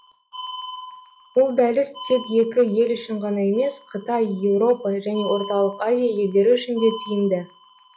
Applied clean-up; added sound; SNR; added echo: classical method log-MMSE.